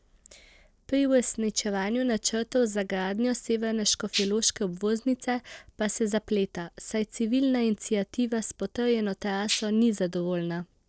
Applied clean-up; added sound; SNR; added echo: neural separator model SepFormer DNS4.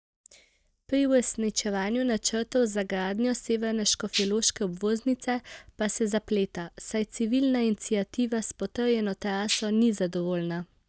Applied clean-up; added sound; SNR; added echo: neural mask model DeepFilterNet 3.